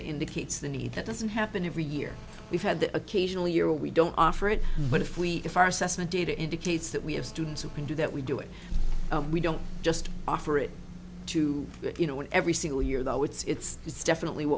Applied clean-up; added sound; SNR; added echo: none; none; none; none.